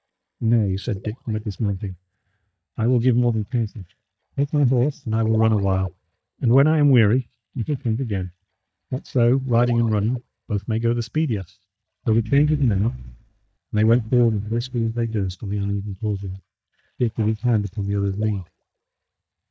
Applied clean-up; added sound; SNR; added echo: neural mask model DeepFilterNet 3.